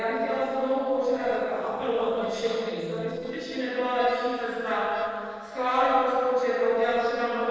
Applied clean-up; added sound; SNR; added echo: neural separator model SepFormer DNS4.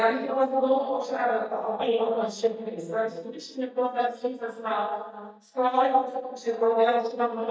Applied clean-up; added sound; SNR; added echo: neural mask model DeepFilterNet 3.